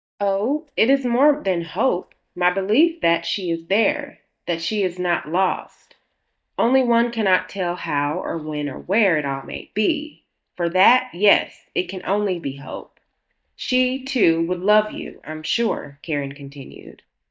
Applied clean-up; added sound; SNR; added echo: neural mask model DeepFilterNet 3.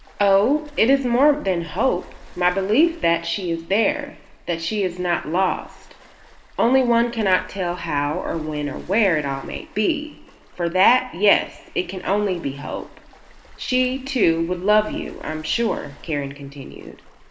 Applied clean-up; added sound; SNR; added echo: none; Waves, surf; 20 dB; reverberation time 1.3 s.